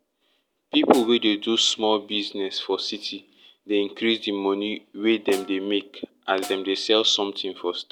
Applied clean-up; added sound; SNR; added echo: none; Snare drum; 18 dB; none.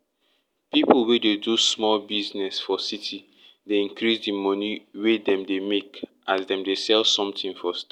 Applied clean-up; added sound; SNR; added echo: none; none; none; none.